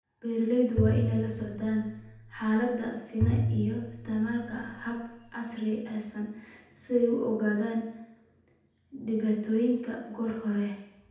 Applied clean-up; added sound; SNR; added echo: none; Bowed string instrument; 2 dB; reverberation time 0.8 s.